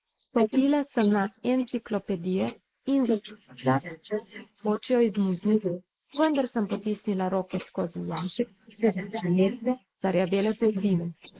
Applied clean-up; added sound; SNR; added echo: neural mask model Resemble Enhance denoiser.